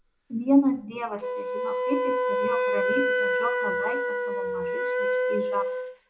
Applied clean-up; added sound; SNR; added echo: none; Wind instrument, woodwind instrument; -3 dB; reverberation time 0.4 s.